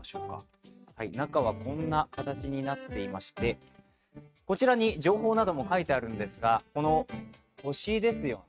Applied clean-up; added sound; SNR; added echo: neural mask model RNNoise.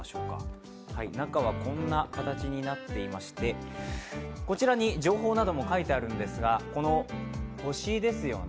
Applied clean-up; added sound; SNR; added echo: none; Strum; 17 dB; none.